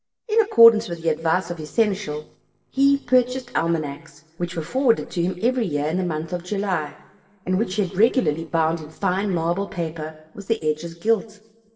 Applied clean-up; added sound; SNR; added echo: neural separator model SepFormer DNS4.